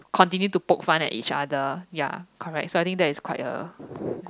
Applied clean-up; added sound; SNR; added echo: none; none; none; none.